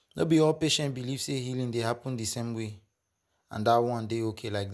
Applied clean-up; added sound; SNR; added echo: none; none; none; none.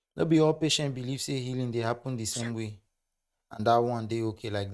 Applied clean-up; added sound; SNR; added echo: neural mask model RNNoise.